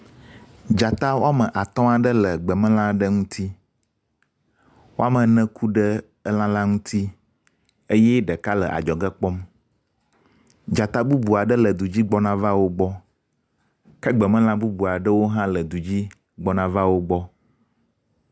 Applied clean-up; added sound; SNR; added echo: none; none; none; none.